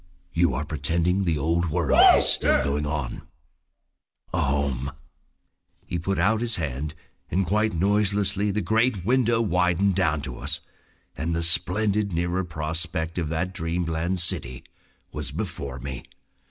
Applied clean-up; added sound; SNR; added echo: none; Cheering; -3 dB; none.